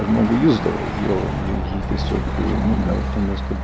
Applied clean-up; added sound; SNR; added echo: none; Truck; 2 dB; reverberation time 1.1 s.